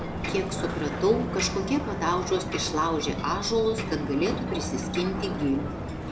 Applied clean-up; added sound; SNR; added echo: none; Ocean; 4 dB; reverberation time 0.7 s.